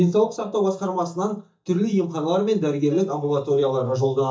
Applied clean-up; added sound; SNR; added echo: neural mask model DeepFilterNet 3.